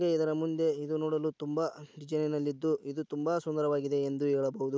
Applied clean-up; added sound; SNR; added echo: none; none; none; none.